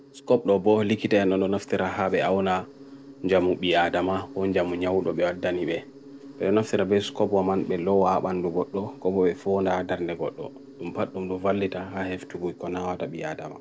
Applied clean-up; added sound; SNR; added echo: none; Insect; 19 dB; none.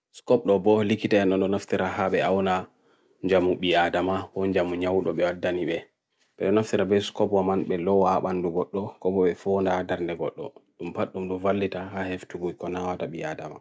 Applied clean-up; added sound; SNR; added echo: none; none; none; none.